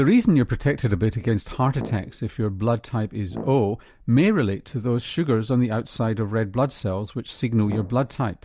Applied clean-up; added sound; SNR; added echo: none; Brass instrument; 14 dB; none.